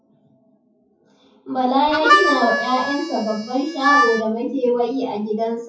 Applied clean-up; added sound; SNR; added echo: classical method WPE with log-MMSE.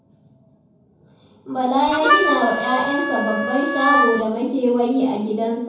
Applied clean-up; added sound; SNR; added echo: none; Harmonica; 0 dB; reverberation time 0.9 s.